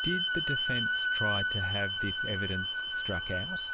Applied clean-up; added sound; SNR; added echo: none; Bowed string instrument; -5 dB; none.